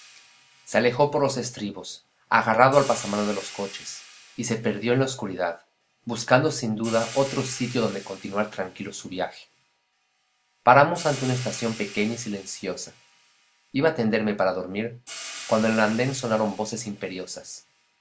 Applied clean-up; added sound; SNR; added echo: none; Hi-hat; 18 dB; none.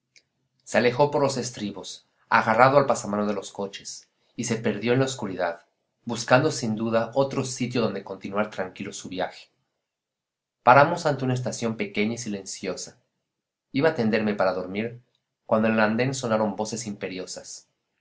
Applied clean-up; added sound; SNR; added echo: none; none; none; none.